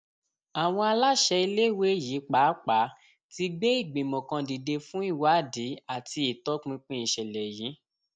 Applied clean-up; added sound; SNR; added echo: none; none; none; none.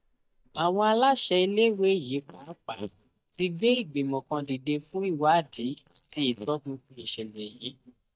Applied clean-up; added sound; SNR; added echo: neural mask model DeepFilterNet 3.